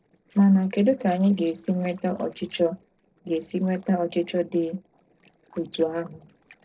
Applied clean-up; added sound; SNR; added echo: neural separator model SepFormer DNS4.